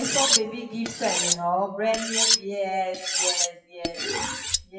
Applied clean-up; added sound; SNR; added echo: classical method WPE with log-MMSE.